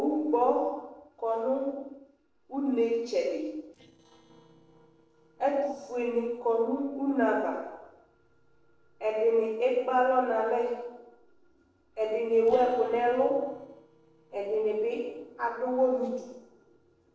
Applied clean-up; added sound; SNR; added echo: neural separator model SepFormer DNS4.